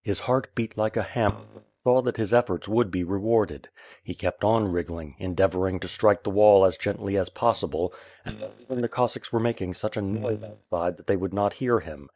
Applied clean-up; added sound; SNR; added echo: neural mask model DeepFilterNet 3.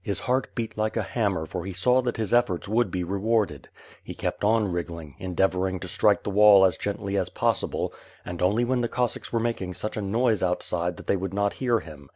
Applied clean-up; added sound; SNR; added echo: none; none; none; none.